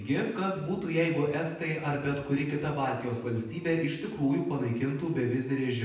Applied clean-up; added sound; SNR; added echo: none; none; none; reverberation time 0.8 s.